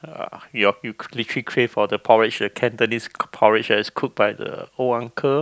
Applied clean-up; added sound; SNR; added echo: none; none; none; none.